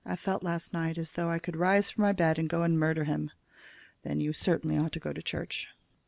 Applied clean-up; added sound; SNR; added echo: none; none; none; none.